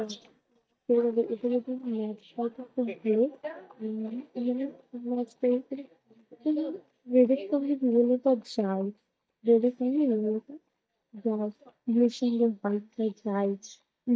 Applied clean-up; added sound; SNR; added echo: neural mask model DeepFilterNet 3.